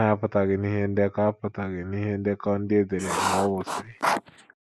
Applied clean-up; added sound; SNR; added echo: neural mask model Resemble Enhance denoiser.